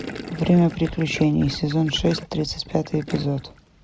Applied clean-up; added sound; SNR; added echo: none; Gurgling; 15 dB; none.